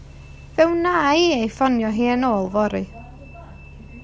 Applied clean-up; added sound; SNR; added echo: none; Bus; 18 dB; none.